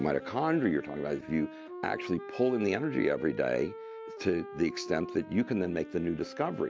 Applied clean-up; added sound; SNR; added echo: none; Wind instrument, woodwind instrument; 13 dB; none.